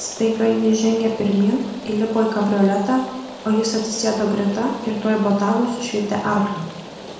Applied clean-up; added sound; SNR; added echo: none; Rain; 16 dB; reverberation time 1.0 s.